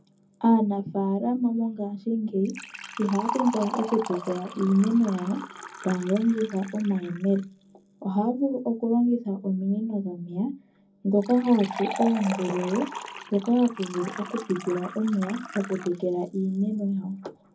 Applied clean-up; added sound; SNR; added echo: none; Liquid; 13 dB; reverberation time 0.4 s.